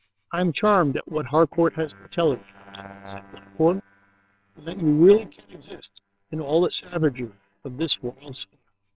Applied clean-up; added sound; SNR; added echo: neural separator model SepFormer WHAMR!.